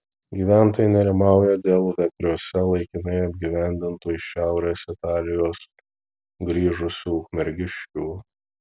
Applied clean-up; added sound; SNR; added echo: none; none; none; none.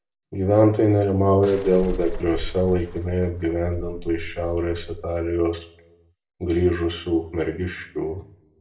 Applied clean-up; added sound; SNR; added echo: none; Bus / Engine; 10 dB; reverberation time 0.5 s.